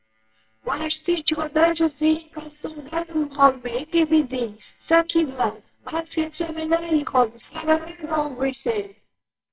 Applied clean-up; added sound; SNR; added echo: neural separator model SepFormer WHAMR!.